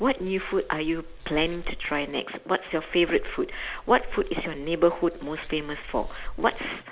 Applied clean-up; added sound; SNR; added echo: none; Dog; 10 dB; none.